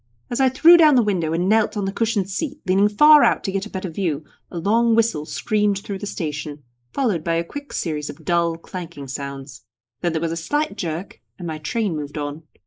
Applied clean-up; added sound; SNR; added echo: neural mask model Resemble Enhance denoiser.